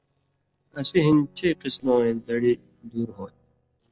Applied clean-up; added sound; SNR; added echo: neural separator model SepFormer DNS4.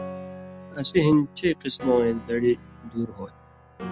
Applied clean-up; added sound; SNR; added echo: none; Piano; 15 dB; none.